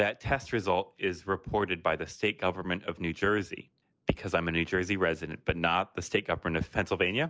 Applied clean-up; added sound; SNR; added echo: none; none; none; none.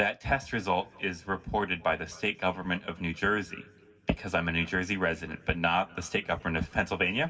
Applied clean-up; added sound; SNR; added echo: none; none; none; reverberation time 2.0 s.